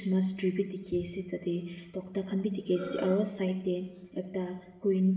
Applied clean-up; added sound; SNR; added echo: none; none; none; reverberation time 1.1 s.